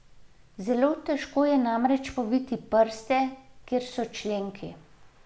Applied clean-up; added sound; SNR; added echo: none; none; none; none.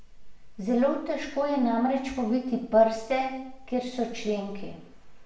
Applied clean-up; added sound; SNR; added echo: none; none; none; reverberation time 0.7 s.